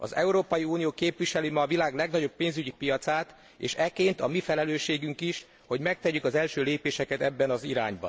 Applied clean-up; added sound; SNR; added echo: none; none; none; none.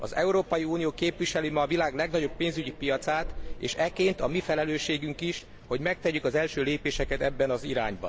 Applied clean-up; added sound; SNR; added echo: none; Subway, metro, underground; 12 dB; none.